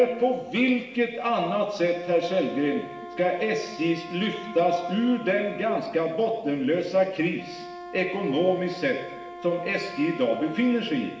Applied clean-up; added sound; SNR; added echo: none; Wind instrument, woodwind instrument; 15 dB; reverberation time 1.0 s.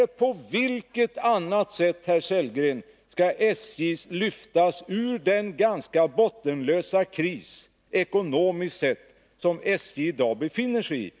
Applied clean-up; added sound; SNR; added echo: none; none; none; none.